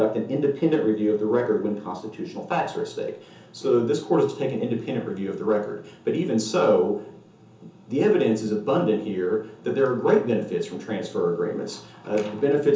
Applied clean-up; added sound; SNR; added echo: none; none; none; reverberation time 0.6 s.